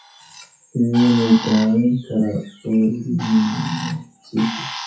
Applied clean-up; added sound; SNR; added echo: classical method WPE with log-MMSE.